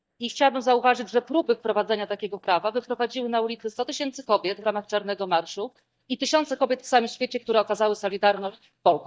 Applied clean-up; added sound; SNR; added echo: neural mask model DeepFilterNet 3.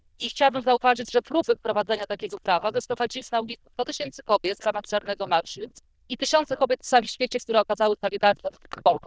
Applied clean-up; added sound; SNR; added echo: neural diffusion model UNIVERSE++.